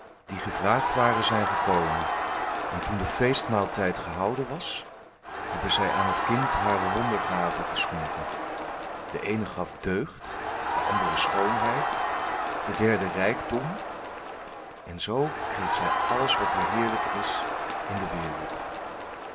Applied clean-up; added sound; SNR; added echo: none; Crowd; -1 dB; none.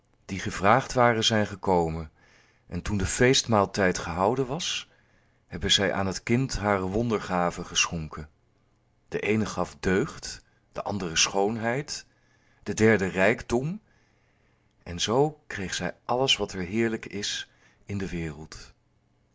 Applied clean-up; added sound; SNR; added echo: none; none; none; none.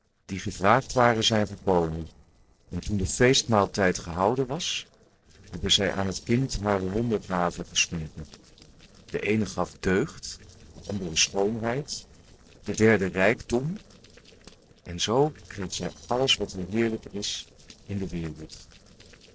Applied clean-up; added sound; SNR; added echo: neural separator model SepFormer DNS4.